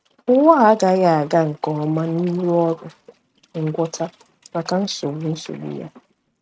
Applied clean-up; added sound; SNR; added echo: neural mask model RNNoise.